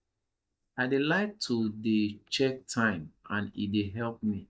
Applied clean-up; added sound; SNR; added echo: neural mask model DeepFilterNet 3.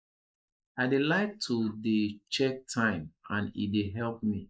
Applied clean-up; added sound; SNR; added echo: neural mask model Resemble Enhance denoiser.